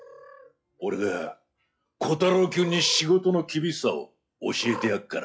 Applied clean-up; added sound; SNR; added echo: classical method log-MMSE.